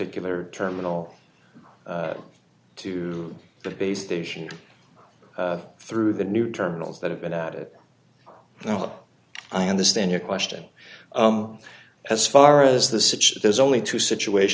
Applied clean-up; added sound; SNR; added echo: none; none; none; none.